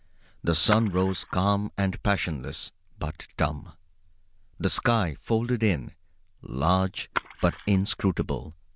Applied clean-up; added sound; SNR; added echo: none; Splash, splatter; 12 dB; none.